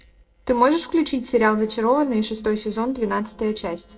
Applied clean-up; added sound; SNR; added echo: neural separator model SepFormer DNS4.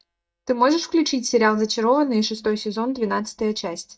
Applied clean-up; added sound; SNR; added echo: neural mask model DeepFilterNet 3.